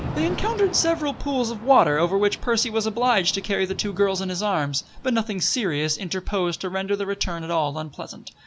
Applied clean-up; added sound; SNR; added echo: none; Thunder / Rain; 15 dB; none.